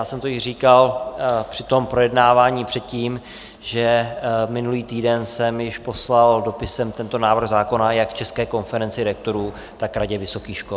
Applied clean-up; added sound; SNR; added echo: none; none; none; none.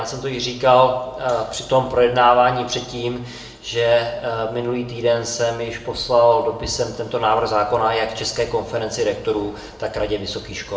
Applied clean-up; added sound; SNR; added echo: none; none; none; reverberation time 0.6 s.